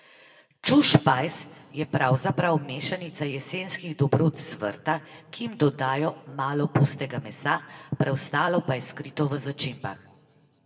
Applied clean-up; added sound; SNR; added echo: none; none; none; reverberation time 1.2 s.